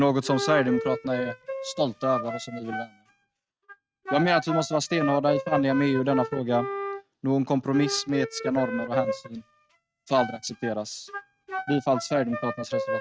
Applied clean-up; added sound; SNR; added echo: neural mask model RNNoise.